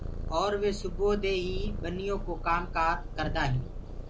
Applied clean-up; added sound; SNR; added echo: none; Purr; 4 dB; none.